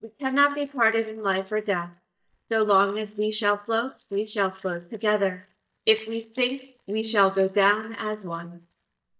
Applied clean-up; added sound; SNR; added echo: neural mask model DeepFilterNet 3.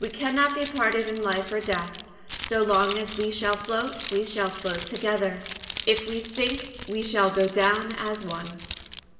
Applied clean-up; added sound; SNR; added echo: none; Keys jangling; 5 dB; reverberation time 2.2 s.